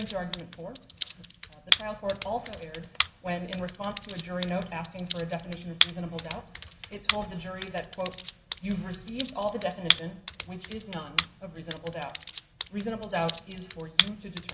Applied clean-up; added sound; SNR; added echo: none; Computer keyboard; -1 dB; reverberation time 1.0 s.